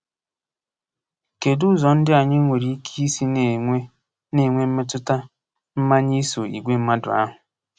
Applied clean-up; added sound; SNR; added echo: none; none; none; none.